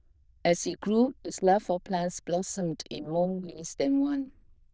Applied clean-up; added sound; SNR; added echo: neural diffusion model UNIVERSE++.